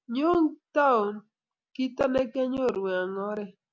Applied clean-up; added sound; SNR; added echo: none; none; none; none.